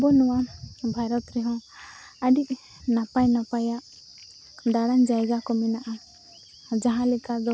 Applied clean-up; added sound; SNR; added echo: none; none; none; none.